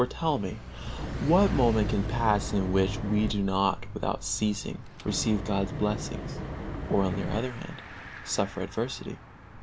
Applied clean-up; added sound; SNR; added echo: none; Wind + Mechanisms / Bicycle; 6 dB; none.